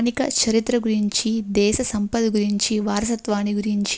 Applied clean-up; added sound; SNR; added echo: none; none; none; none.